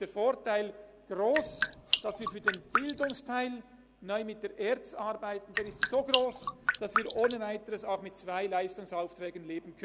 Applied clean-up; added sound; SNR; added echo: none; Drip; -2 dB; none.